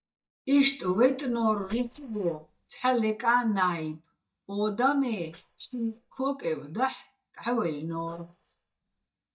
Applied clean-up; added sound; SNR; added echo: neural mask model DeepFilterNet 3.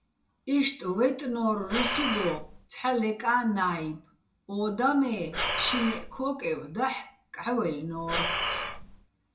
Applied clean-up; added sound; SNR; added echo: none; Breathing; 3 dB; reverberation time 0.2 s.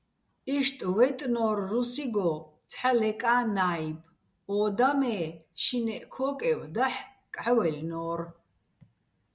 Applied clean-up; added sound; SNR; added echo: none; none; none; none.